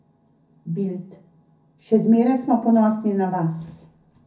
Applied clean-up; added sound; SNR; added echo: none; none; none; reverberation time 0.3 s.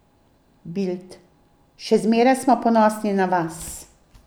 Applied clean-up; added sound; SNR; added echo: none; none; none; none.